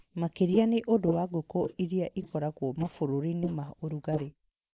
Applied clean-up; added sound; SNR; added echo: neural mask model Resemble Enhance denoiser.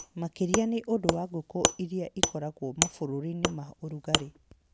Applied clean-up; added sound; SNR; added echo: none; Wood; -1 dB; none.